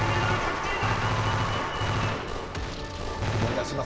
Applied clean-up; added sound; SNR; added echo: none; Gunshot, gunfire; -2 dB; reverberation time 2.4 s.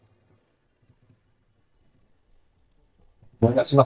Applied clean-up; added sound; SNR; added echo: neural mask model DeepFilterNet 3.